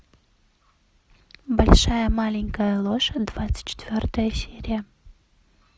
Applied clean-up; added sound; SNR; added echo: none; none; none; none.